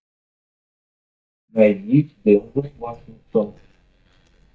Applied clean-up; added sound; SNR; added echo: neural mask model DeepFilterNet 3.